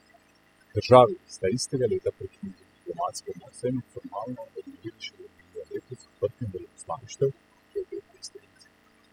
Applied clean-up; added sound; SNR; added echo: classical method spectral subtraction.